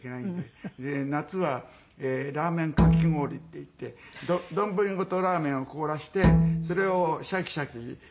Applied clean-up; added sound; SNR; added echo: none; Bowed string instrument; -4 dB; none.